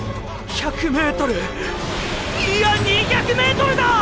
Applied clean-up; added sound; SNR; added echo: none; Brass instrument; 17 dB; none.